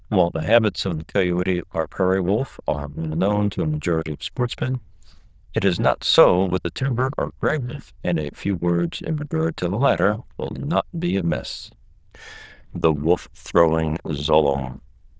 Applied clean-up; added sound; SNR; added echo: neural diffusion model UNIVERSE++.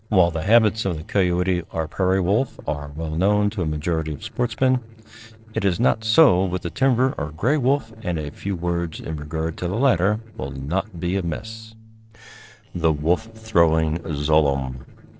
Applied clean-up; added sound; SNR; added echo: neural separator model SepFormer DNS4.